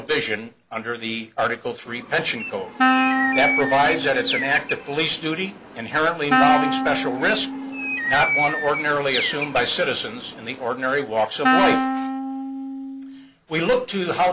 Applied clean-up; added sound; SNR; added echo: none; Bird + Wind instrument, woodwind instrument; 1 dB; none.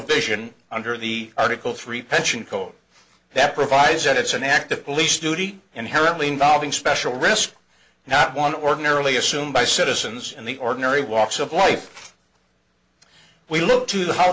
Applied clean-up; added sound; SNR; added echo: none; none; none; none.